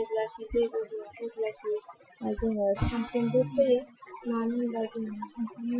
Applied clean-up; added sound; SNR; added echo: classical method Wiener filter.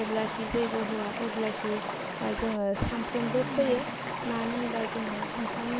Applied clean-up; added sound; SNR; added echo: none; Stream; 3 dB; none.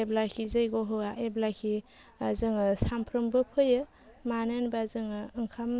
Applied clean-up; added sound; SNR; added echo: none; none; none; none.